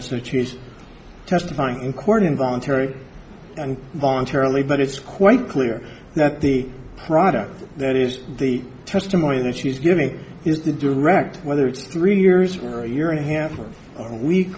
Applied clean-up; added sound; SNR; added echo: none; none; none; none.